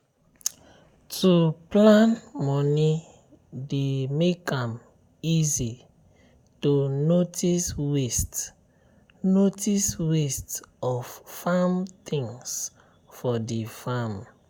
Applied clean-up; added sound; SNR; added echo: none; none; none; none.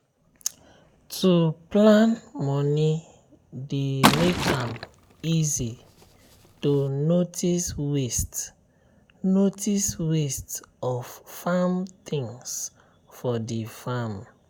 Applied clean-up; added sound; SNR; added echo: none; Liquid; 2 dB; none.